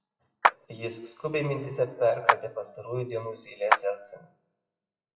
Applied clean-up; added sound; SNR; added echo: classical method WPE with log-MMSE.